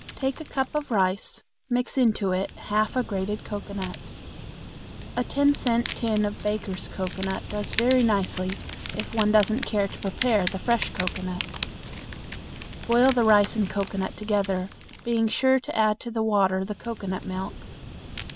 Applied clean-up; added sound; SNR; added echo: none; Fire; 11 dB; none.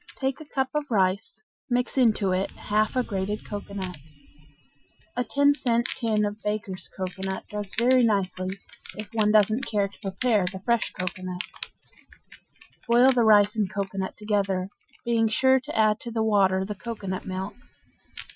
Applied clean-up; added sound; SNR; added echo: classical method Wiener filter.